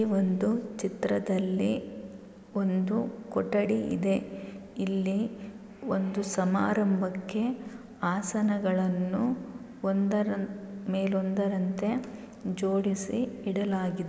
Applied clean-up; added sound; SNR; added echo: none; none; none; none.